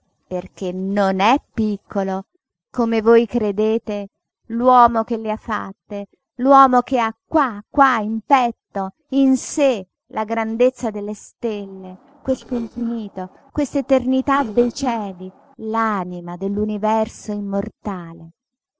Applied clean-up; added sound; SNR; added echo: neural separator model SepFormer DNS4.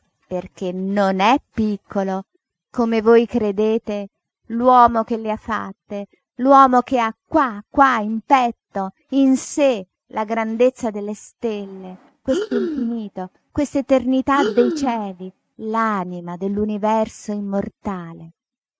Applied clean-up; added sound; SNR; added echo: neural mask model RNNoise.